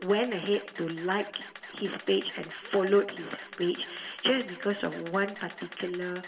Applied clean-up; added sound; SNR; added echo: none; Camera; 16 dB; reverberation time 2.1 s.